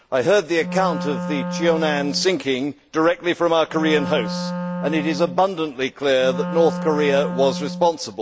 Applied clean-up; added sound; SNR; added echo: none; Wind instrument, woodwind instrument; 7 dB; none.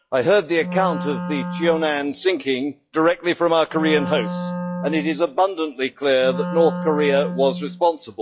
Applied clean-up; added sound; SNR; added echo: classical method log-MMSE.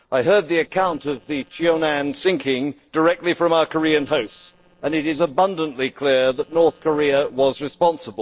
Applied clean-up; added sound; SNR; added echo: neural separator model SepFormer DNS4.